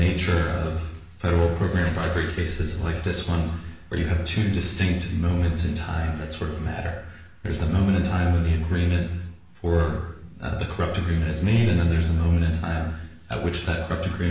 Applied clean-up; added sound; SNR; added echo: none; none; none; reverberation time 0.9 s.